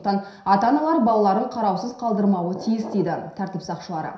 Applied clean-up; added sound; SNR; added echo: none; Glass; 16 dB; reverberation time 0.7 s.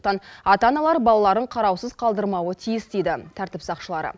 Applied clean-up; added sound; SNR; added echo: none; none; none; none.